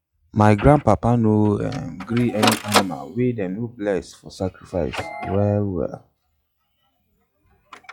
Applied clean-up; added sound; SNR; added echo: classical method log-MMSE.